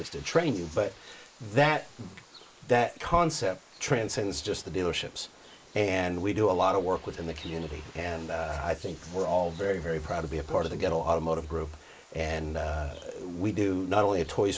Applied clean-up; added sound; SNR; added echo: neural mask model Resemble Enhance denoiser.